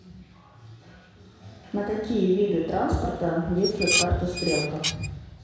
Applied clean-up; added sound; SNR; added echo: none; Dishes, pots, and pans; 3 dB; reverberation time 1.1 s.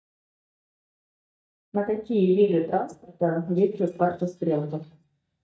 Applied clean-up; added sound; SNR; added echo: neural mask model DeepFilterNet 3.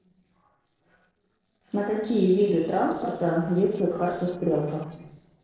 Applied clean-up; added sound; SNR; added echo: neural separator model SepFormer DNS4.